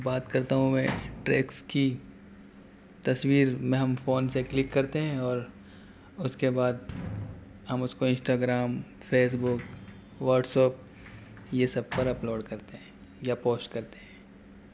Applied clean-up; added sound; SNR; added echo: none; Sliding door; 16 dB; none.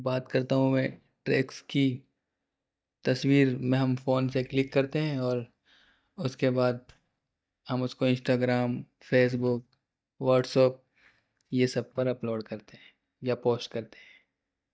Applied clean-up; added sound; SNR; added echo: neural mask model DeepFilterNet 3.